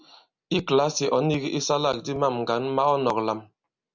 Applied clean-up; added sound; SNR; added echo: none; none; none; none.